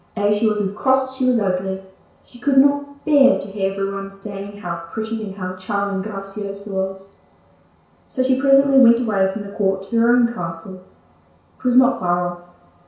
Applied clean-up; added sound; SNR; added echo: none; none; none; reverberation time 0.6 s.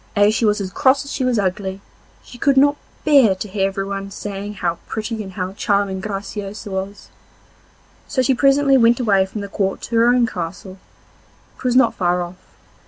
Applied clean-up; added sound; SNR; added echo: none; none; none; none.